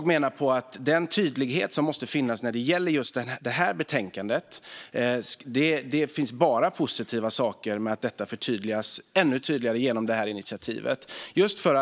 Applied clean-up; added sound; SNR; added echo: neural mask model Resemble Enhance denoiser.